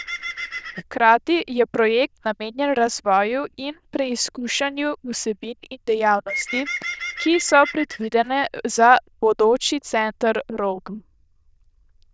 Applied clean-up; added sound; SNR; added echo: neural diffusion model UNIVERSE++.